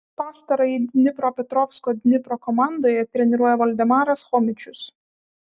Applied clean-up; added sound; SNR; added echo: none; none; none; none.